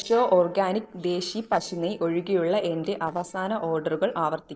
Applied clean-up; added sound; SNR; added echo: neural separator model SepFormer DNS4.